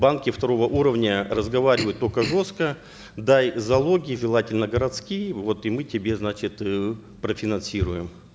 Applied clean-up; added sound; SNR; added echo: none; none; none; none.